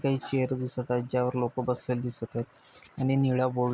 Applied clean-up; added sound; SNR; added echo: none; none; none; none.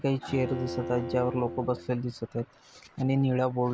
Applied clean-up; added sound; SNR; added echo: none; Bowed string instrument; 11 dB; none.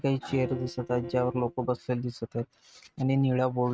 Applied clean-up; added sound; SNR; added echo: neural mask model RNNoise.